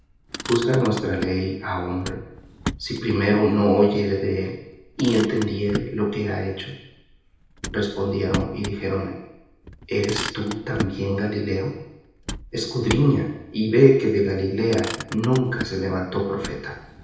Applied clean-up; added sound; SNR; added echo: none; Motor vehicle (road); 12 dB; reverberation time 0.8 s.